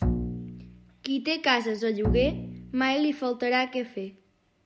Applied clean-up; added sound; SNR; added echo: none; Bowed string instrument; 4 dB; none.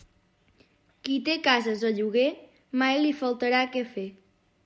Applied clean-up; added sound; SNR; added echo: none; none; none; none.